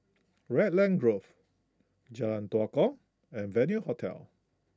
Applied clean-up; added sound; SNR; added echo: none; none; none; none.